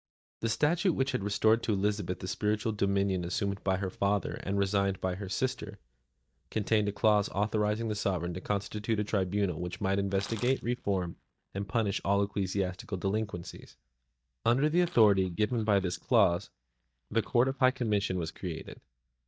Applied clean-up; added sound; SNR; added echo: neural mask model DeepFilterNet 3.